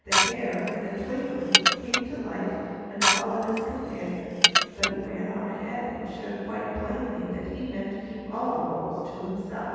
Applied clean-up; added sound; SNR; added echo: none; Dishes, pots, and pans / Glass; -4 dB; reverberation time 2.1 s.